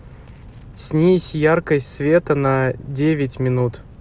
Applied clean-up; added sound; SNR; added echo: none; none; none; none.